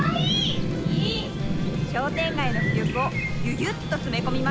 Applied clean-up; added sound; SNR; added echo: none; Chirp, tweet; -3 dB; none.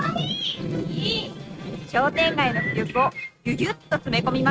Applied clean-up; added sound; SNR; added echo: neural mask model RNNoise.